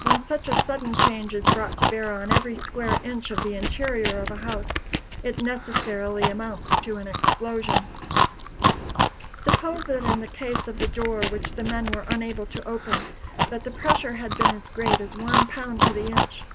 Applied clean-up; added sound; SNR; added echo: none; Chewing, mastication; -5 dB; none.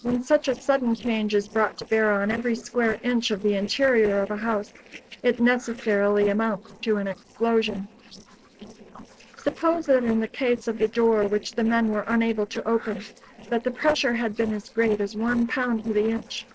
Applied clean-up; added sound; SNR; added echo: neural separator model SepFormer DNS4.